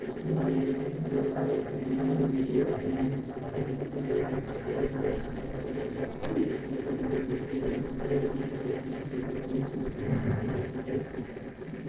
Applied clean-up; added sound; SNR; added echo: neural separator model SepFormer DNS4.